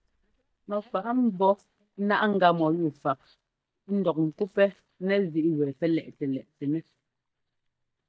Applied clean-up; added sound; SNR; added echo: neural mask model DeepFilterNet 3.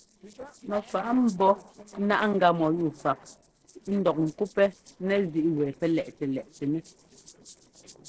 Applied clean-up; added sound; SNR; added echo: neural separator model SepFormer DNS4.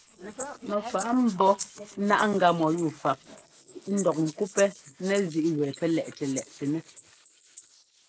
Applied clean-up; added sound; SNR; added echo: neural mask model Resemble Enhance denoiser.